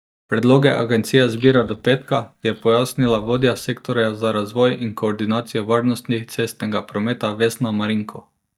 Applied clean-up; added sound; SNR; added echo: neural mask model DeepFilterNet 3.